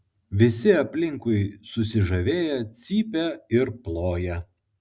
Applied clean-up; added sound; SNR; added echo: none; none; none; none.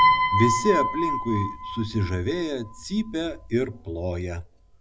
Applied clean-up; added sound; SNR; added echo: none; Piano; 0 dB; none.